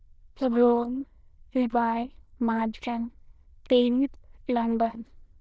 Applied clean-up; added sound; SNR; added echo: neural diffusion model UNIVERSE++.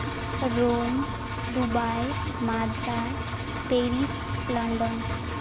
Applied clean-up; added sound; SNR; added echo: none; Engine; 2 dB; none.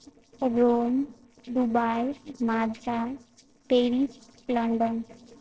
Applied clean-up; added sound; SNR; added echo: neural separator model SepFormer DNS4.